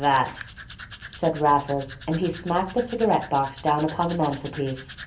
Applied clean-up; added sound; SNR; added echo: none; Domestic sounds, home sounds; 16 dB; reverberation time 0.3 s.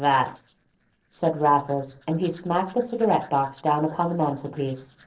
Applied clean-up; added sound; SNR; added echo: neural separator model SepFormer DNS4.